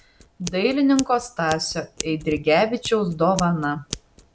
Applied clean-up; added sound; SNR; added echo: none; Scissors; 15 dB; none.